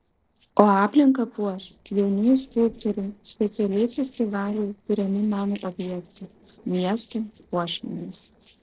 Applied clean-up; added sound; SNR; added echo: neural separator model SepFormer DNS4.